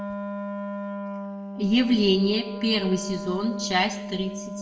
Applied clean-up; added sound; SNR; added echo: none; Wind instrument, woodwind instrument; 7 dB; reverberation time 0.8 s.